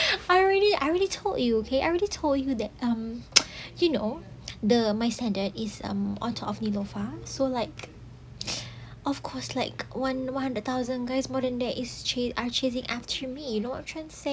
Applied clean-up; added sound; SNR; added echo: none; none; none; none.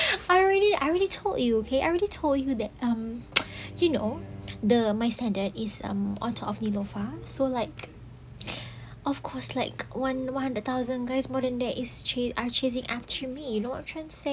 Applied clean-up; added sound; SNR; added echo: none; Bowed string instrument; 18 dB; none.